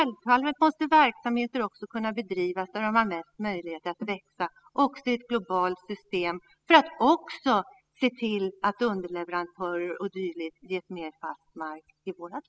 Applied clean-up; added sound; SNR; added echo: classical method spectral subtraction.